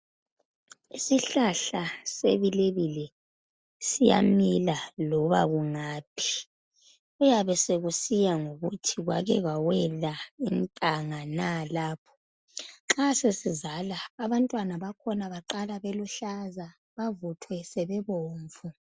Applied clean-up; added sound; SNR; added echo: none; none; none; none.